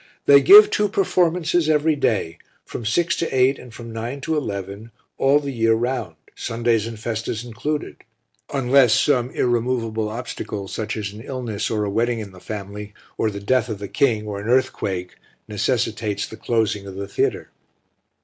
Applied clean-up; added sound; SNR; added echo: none; none; none; none.